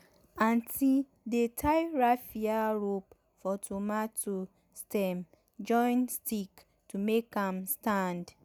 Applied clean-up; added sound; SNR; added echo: none; none; none; none.